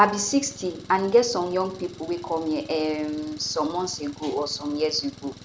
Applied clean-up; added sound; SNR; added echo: none; Engine; 19 dB; none.